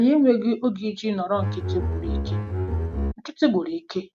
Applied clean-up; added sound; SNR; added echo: neural mask model RNNoise.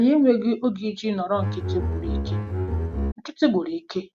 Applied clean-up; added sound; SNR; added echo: none; Bowed string instrument; 2 dB; none.